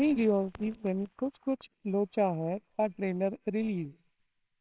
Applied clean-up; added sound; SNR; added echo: neural separator model SepFormer WHAMR!.